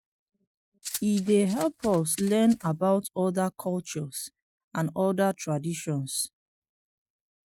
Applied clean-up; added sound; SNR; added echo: neural mask model RNNoise.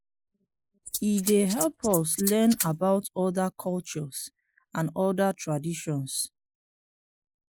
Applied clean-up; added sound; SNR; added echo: neural mask model Resemble Enhance denoiser.